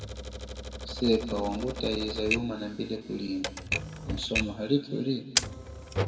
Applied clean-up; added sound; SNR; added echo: none; Typewriter; 3 dB; reverberation time 1.5 s.